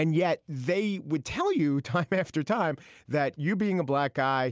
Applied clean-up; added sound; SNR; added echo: none; none; none; none.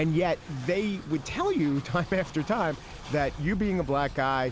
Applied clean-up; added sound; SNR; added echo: none; Train; 14 dB; none.